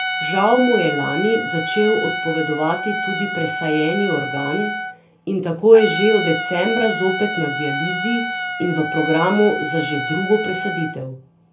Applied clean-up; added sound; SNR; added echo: none; Trumpet; 5 dB; reverberation time 0.3 s.